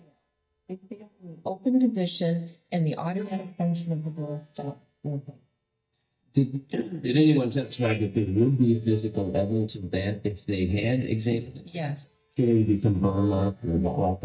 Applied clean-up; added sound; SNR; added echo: neural mask model DeepFilterNet 3.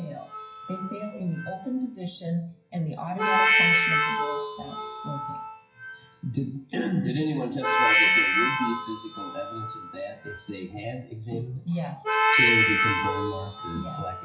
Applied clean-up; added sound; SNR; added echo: classical method WPE with log-MMSE.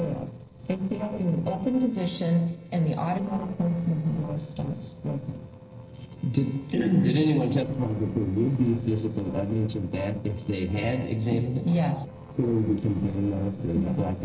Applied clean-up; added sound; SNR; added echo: neural separator model SepFormer DNS4.